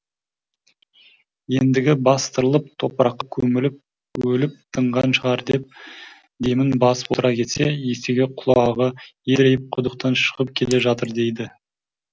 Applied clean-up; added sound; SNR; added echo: none; Raindrop / Splash, splatter; 20 dB; none.